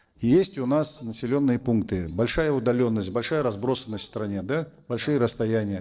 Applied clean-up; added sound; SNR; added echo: neural separator model SepFormer DNS4.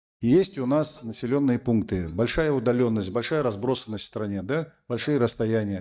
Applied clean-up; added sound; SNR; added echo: neural mask model DeepFilterNet 3.